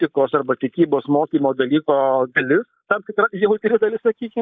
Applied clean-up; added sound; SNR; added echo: neural mask model Resemble Enhance denoiser.